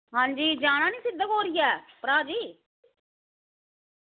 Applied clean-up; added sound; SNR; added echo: none; none; none; none.